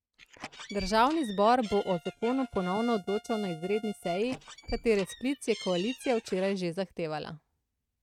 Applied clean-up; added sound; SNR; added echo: neural mask model RNNoise.